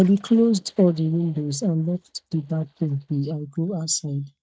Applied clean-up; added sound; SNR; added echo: neural mask model DeepFilterNet 3.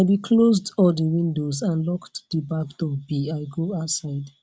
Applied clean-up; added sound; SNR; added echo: none; none; none; none.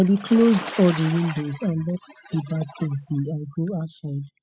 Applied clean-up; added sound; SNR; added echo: classical method spectral subtraction.